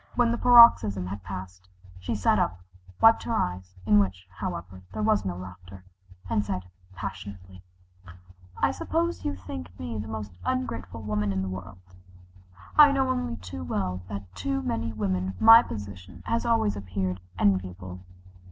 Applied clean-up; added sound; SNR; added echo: none; none; none; none.